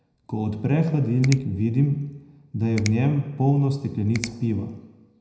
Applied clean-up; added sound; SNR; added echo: none; Finger snapping; 18 dB; reverberation time 0.7 s.